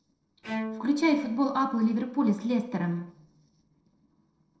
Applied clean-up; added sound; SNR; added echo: neural separator model SepFormer DNS4.